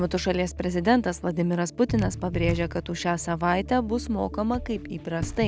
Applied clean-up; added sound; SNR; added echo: none; Knock; 18 dB; none.